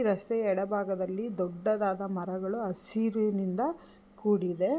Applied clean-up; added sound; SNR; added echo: none; none; none; none.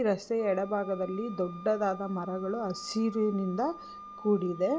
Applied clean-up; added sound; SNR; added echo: none; Wind instrument, woodwind instrument; 16 dB; none.